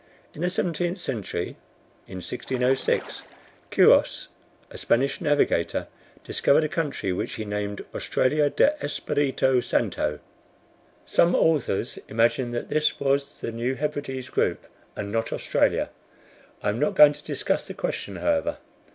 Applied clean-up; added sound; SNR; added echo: none; Splash, splatter; 19 dB; none.